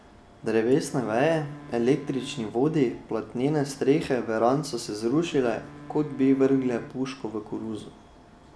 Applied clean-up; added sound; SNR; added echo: none; Wind instrument, woodwind instrument; 20 dB; none.